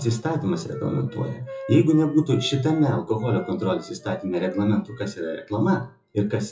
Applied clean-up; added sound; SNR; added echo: classical method WPE with log-MMSE.